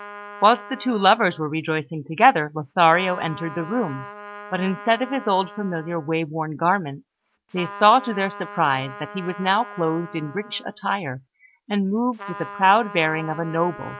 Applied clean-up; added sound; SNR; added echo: none; Trumpet; 16 dB; none.